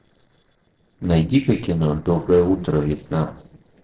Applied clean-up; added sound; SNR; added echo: neural separator model SepFormer DNS4.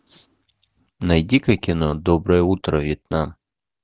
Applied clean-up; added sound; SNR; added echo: none; none; none; none.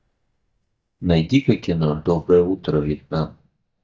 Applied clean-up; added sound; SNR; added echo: neural mask model DeepFilterNet 3.